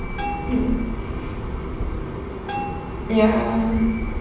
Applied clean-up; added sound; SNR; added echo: none; Bell; 13 dB; reverberation time 0.7 s.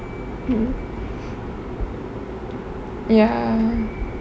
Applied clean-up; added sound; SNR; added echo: none; none; none; none.